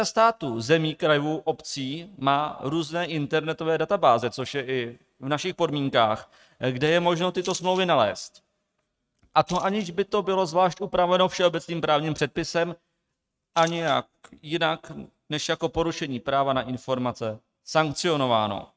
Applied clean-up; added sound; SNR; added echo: neural mask model RNNoise.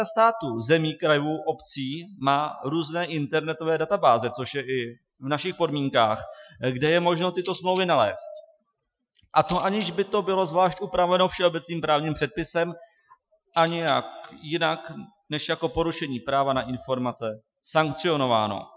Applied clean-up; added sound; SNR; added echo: classical method Wiener filter.